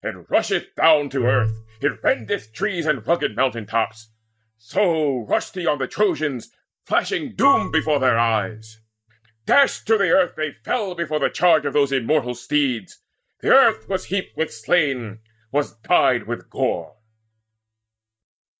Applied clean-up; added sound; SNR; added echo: neural mask model DeepFilterNet 3.